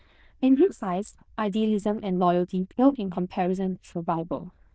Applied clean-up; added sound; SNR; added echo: neural diffusion model UNIVERSE++.